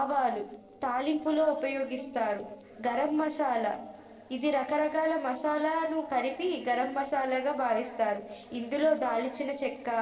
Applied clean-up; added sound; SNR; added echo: neural separator model SepFormer DNS4.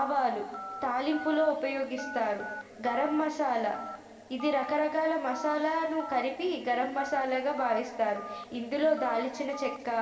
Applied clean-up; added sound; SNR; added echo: none; Telephone; 14 dB; reverberation time 2.3 s.